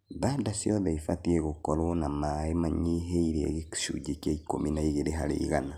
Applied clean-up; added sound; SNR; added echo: none; none; none; none.